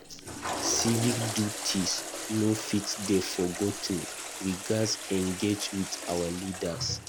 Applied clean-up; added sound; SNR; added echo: none; Toilet flush; 6 dB; none.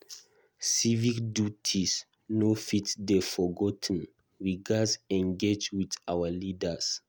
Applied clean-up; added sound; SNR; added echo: none; none; none; none.